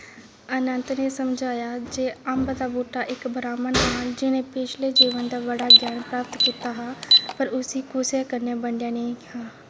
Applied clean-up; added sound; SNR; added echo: none; Alarm; -5 dB; none.